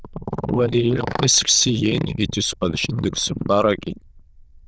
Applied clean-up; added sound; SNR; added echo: neural diffusion model UNIVERSE++.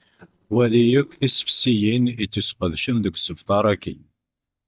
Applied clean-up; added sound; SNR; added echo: neural mask model DeepFilterNet 3.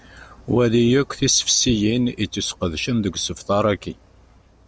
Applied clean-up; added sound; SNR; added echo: none; none; none; none.